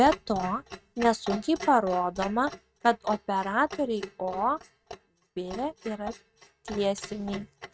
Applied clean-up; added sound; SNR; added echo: neural mask model RNNoise.